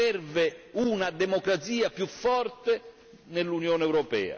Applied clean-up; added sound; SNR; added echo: none; none; none; none.